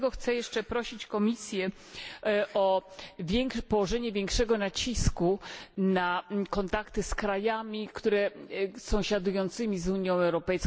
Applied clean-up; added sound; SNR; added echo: none; none; none; none.